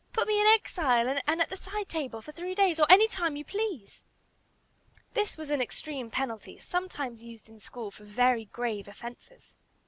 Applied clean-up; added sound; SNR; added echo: none; none; none; none.